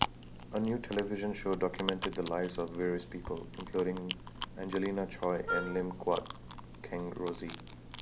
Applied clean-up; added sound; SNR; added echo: none; Wind instrument, woodwind instrument + Chewing, mastication; 1 dB; none.